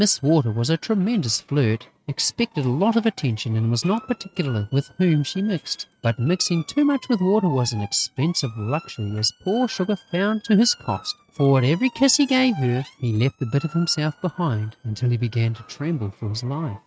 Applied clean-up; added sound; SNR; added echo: neural mask model RNNoise.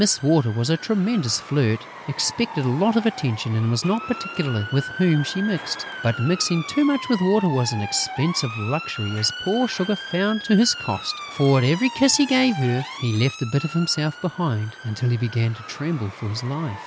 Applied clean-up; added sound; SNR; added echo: none; Motor vehicle (road) / Siren; 13 dB; none.